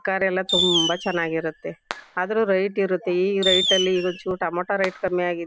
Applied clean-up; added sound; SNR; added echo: none; Fireworks; 4 dB; none.